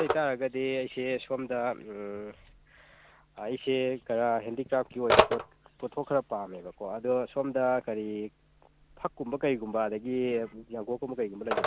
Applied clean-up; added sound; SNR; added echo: none; Telephone; 4 dB; none.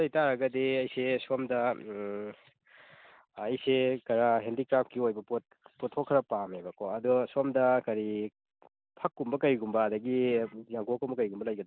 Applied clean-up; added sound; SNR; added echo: none; none; none; none.